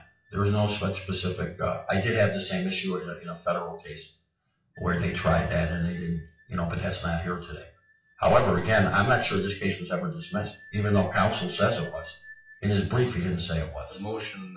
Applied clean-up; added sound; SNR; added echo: classical method WPE with log-MMSE.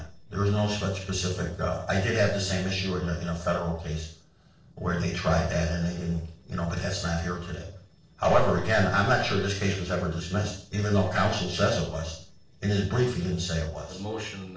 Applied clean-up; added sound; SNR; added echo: neural separator model SepFormer DNS4.